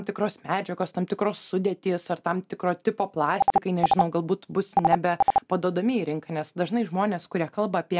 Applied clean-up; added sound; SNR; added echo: none; Telephone; -1 dB; none.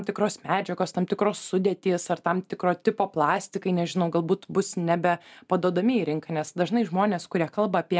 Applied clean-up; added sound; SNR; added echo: none; none; none; none.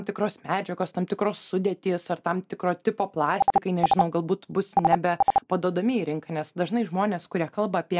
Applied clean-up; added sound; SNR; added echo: neural mask model Resemble Enhance denoiser.